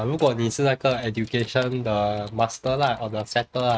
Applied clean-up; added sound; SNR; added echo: neural mask model RNNoise.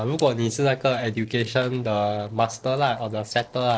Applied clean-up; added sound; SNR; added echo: neural separator model SepFormer DNS4.